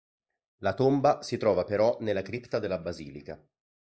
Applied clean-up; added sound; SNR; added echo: neural mask model Resemble Enhance denoiser.